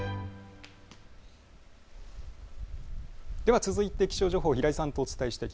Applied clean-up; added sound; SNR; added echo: none; Wind; 8 dB; none.